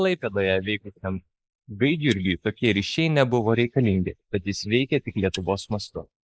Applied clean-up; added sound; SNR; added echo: neural mask model Resemble Enhance denoiser.